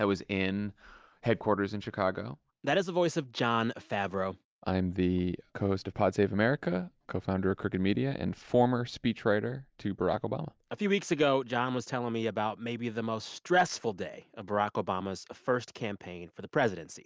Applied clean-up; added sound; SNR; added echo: none; none; none; none.